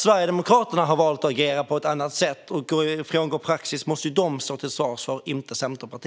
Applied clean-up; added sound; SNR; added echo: none; none; none; none.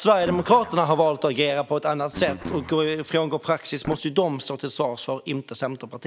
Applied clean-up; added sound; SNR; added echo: none; Guitar; 15 dB; none.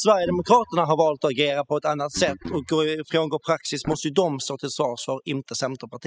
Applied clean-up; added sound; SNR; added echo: classical method spectral subtraction.